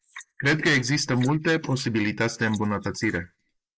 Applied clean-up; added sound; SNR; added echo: neural mask model Resemble Enhance denoiser.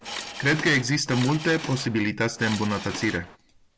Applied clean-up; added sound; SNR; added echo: none; Subway, metro, underground / Engine; 11 dB; none.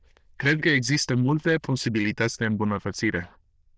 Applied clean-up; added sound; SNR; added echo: neural diffusion model UNIVERSE++.